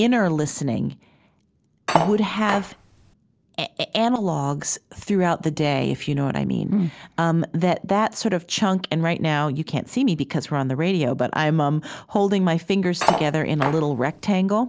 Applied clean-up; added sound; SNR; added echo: none; Cutlery, silverware; 4 dB; none.